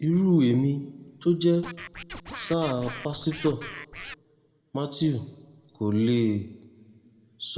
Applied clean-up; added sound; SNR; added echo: none; Scratching (performance technique); 13 dB; reverberation time 0.8 s.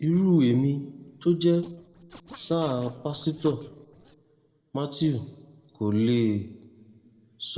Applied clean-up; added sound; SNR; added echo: neural separator model SepFormer DNS4.